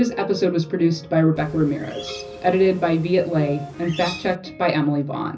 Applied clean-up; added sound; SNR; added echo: none; Bird; 18 dB; reverberation time 0.4 s.